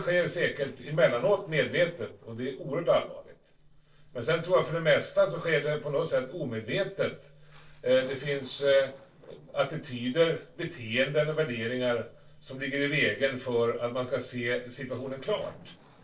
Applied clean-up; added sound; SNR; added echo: neural separator model SepFormer DNS4.